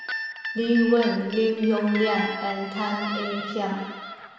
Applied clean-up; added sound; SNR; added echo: none; Guitar; 9 dB; reverberation time 1.3 s.